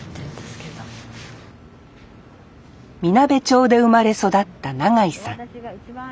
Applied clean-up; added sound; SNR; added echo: none; none; none; none.